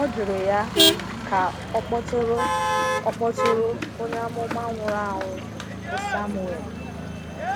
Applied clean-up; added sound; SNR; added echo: none; Motor vehicle (road); 0 dB; none.